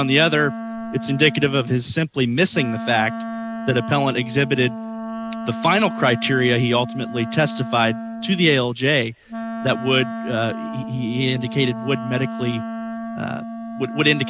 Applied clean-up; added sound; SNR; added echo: none; Wind instrument, woodwind instrument; 9 dB; none.